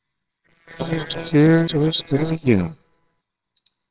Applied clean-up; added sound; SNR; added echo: neural separator model SepFormer WHAMR!.